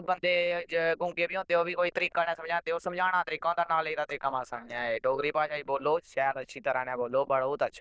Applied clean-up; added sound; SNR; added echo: neural diffusion model UNIVERSE++.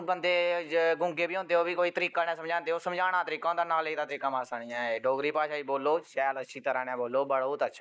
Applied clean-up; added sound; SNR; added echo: neural mask model Resemble Enhance denoiser.